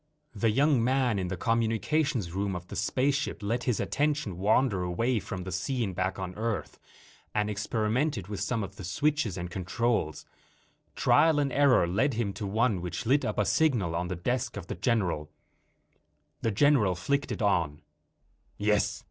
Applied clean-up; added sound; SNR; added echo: none; none; none; none.